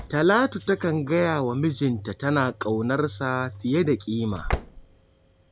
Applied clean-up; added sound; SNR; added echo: none; Slam / Engine; 13 dB; none.